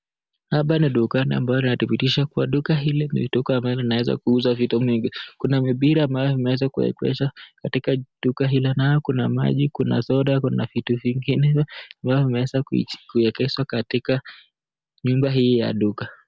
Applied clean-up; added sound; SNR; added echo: none; none; none; none.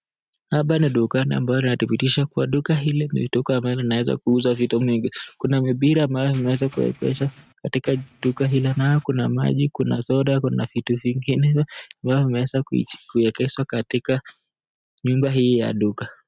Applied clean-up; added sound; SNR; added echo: neural mask model RNNoise.